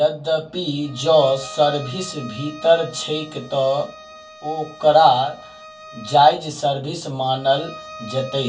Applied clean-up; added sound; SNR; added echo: none; Bowed string instrument; 19 dB; reverberation time 0.2 s.